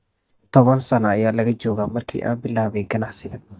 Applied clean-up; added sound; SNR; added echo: neural mask model DeepFilterNet 3.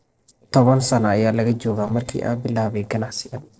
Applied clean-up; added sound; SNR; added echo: neural separator model SepFormer DNS4.